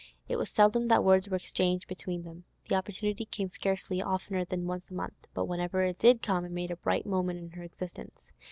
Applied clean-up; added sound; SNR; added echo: none; none; none; none.